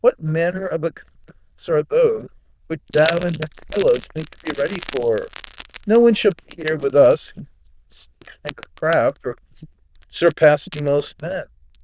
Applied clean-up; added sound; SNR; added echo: neural diffusion model UNIVERSE++.